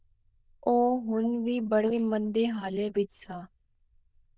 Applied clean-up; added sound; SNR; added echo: neural diffusion model UNIVERSE++.